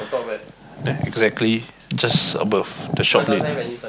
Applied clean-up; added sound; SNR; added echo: none; none; none; none.